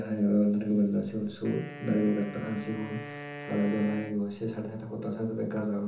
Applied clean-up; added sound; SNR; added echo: none; Wind instrument, woodwind instrument; 15 dB; reverberation time 0.6 s.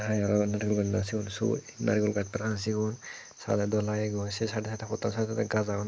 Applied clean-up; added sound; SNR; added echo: none; none; none; none.